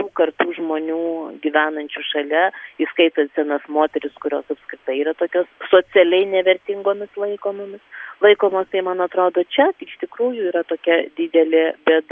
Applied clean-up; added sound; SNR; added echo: none; none; none; none.